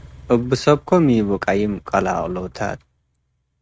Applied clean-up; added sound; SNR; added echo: neural mask model RNNoise.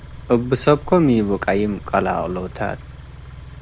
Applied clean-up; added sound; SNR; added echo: none; Idling / Car; 15 dB; none.